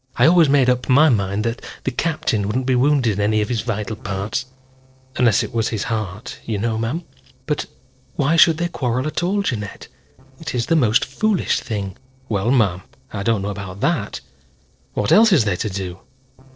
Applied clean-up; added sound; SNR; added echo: neural separator model SepFormer DNS4.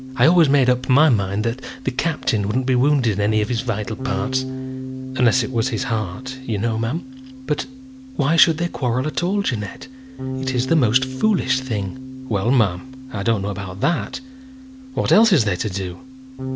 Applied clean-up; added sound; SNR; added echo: none; Bass guitar; 12 dB; none.